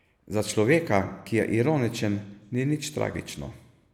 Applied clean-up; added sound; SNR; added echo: none; none; none; none.